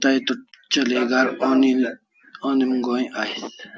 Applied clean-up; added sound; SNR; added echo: none; none; none; none.